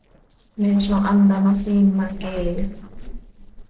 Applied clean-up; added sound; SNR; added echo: neural separator model SepFormer DNS4.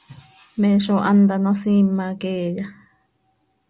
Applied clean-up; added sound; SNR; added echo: none; none; none; none.